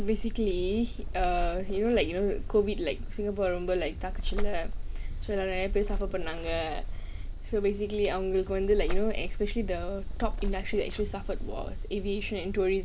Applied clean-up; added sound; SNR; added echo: none; Purr; 1 dB; none.